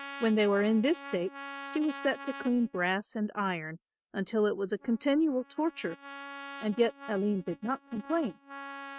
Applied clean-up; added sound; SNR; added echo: neural mask model RNNoise.